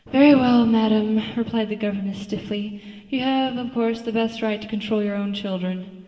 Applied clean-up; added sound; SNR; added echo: none; none; none; reverberation time 1.6 s.